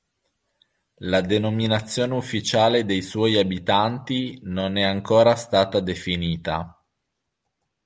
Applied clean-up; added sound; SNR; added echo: none; none; none; none.